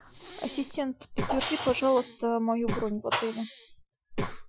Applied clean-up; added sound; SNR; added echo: classical method Wiener filter.